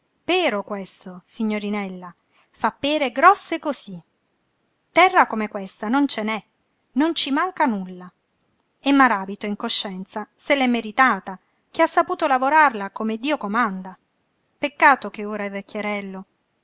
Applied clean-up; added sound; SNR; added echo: none; none; none; none.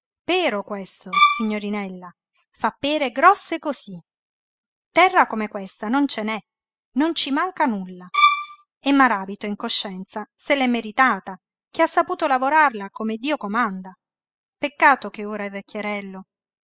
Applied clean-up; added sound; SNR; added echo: classical method spectral subtraction.